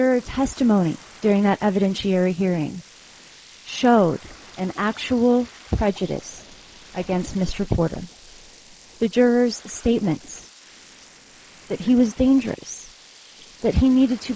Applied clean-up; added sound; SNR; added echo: neural mask model Resemble Enhance denoiser.